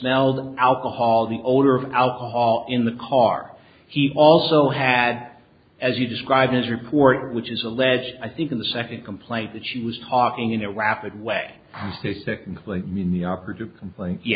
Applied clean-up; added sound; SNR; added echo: none; none; none; none.